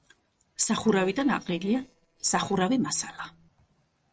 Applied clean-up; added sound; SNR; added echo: neural separator model SepFormer DNS4.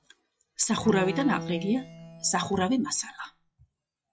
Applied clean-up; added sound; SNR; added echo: classical method log-MMSE.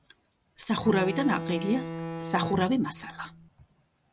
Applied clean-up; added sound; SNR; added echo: none; Bowed string instrument; 7 dB; none.